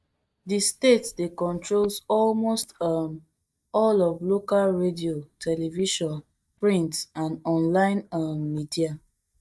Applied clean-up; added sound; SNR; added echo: neural mask model DeepFilterNet 3.